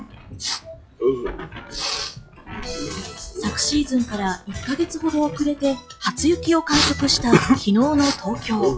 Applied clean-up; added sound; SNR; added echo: classical method log-MMSE.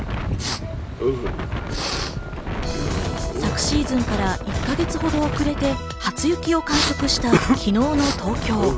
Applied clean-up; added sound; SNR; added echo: none; Wind + Respiratory sounds; 2 dB; none.